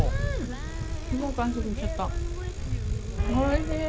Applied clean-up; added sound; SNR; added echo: none; Bicycle; -2 dB; none.